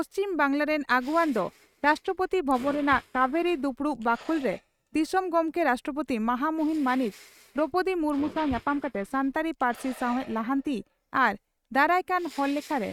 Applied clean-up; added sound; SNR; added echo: neural mask model RNNoise.